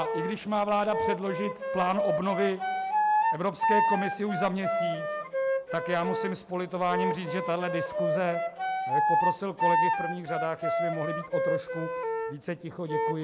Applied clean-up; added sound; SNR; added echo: none; Wind instrument, woodwind instrument; -2 dB; none.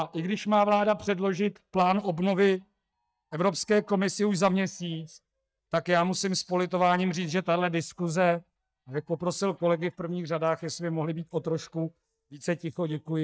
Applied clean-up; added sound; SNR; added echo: neural mask model DeepFilterNet 3.